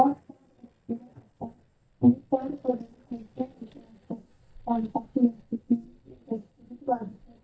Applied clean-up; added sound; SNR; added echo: neural mask model DeepFilterNet 3.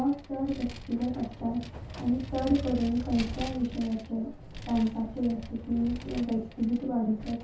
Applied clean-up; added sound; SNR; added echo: none; Vehicle; 10 dB; reverberation time 0.3 s.